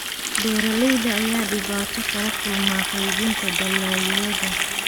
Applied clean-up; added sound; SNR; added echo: none; Water tap, faucet; -1 dB; none.